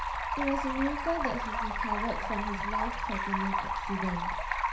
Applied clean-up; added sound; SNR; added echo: none; Stream; -3 dB; reverberation time 0.5 s.